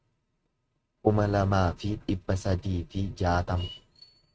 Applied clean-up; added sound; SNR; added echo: neural mask model RNNoise.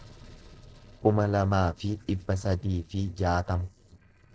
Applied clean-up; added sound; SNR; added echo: neural separator model SepFormer DNS4.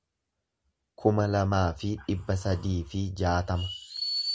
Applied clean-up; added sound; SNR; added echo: none; none; none; none.